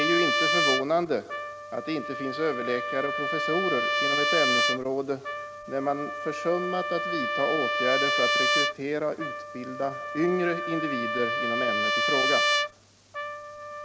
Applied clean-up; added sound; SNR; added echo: none; Trumpet; -2 dB; none.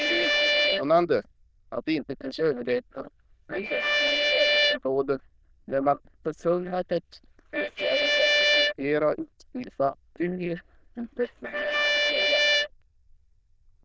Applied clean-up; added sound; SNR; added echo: neural diffusion model UNIVERSE++.